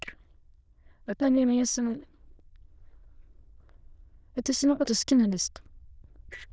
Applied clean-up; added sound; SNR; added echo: neural diffusion model UNIVERSE++.